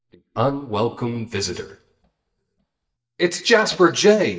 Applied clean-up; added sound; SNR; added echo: neural mask model DeepFilterNet 3.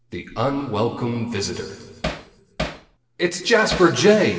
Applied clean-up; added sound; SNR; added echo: none; Hammer; 8 dB; reverberation time 1.9 s.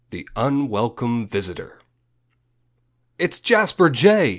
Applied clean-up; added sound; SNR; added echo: none; none; none; none.